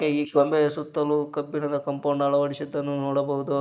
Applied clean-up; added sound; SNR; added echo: neural mask model Resemble Enhance denoiser.